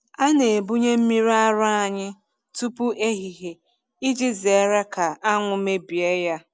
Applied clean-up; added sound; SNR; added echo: none; none; none; none.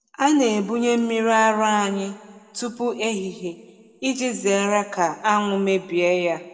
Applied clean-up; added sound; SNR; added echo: none; none; none; reverberation time 1.0 s.